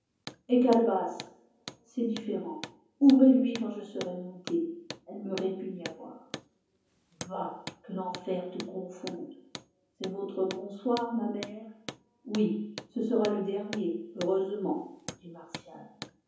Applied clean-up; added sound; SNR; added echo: none; Hammer; 16 dB; reverberation time 0.7 s.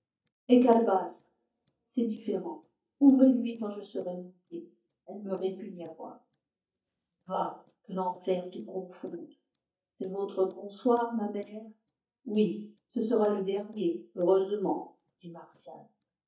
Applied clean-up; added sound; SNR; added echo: neural mask model DeepFilterNet 3.